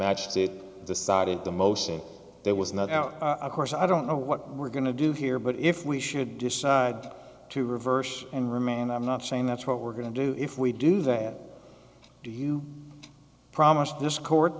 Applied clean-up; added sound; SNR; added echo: none; none; none; none.